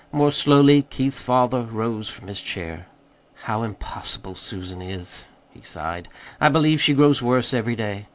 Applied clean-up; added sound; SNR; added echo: none; none; none; none.